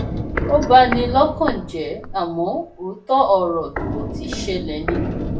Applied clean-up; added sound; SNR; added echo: none; Walk, footsteps; 6 dB; reverberation time 0.3 s.